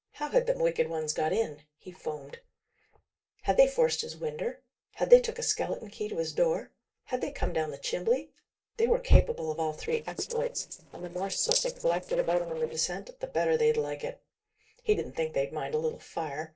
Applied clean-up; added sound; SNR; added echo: neural separator model SepFormer DNS4.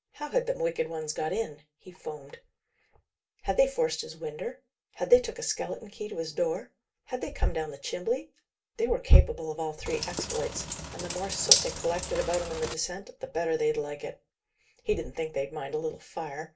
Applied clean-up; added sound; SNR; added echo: none; Bathtub (filling or washing); 2 dB; reverberation time 0.2 s.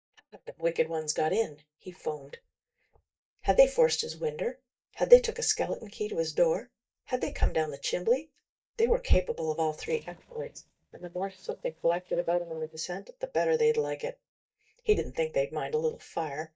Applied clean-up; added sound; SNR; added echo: neural mask model DeepFilterNet 3.